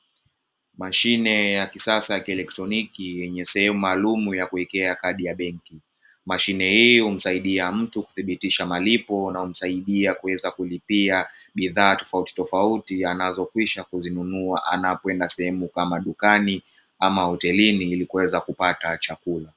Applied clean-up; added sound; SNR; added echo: none; none; none; none.